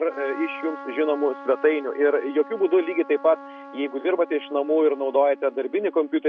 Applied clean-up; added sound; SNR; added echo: none; Trumpet; 17 dB; none.